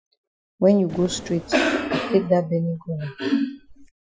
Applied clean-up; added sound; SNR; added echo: classical method Wiener filter.